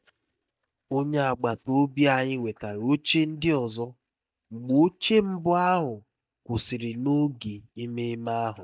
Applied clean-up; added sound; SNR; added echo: neural mask model DeepFilterNet 3.